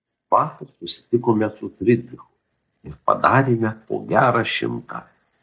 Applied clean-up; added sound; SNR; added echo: neural mask model DeepFilterNet 3.